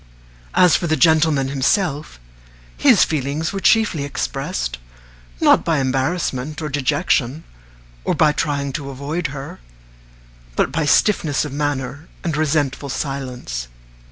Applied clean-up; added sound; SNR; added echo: none; none; none; none.